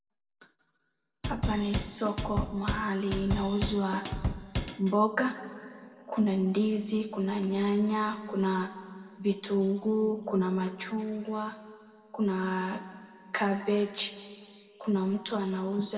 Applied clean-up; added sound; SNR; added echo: none; Drum / Drum kit; 3 dB; reverberation time 1.8 s.